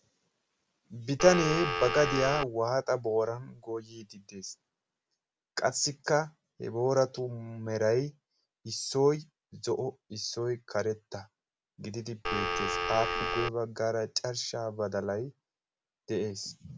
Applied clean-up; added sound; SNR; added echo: none; Telephone; 0 dB; none.